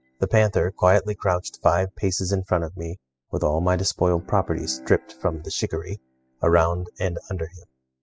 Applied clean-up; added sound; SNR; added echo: classical method spectral subtraction.